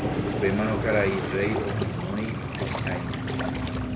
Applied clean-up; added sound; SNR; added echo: none; Waves, surf; -1 dB; none.